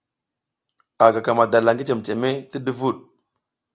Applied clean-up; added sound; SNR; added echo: none; none; none; none.